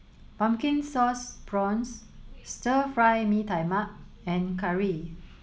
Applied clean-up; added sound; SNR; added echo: none; none; none; none.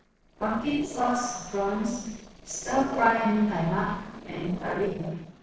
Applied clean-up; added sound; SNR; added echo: neural separator model SepFormer DNS4.